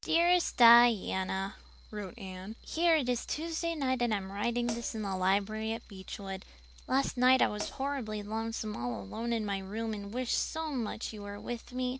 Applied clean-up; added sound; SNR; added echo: none; Hi-hat; 12 dB; none.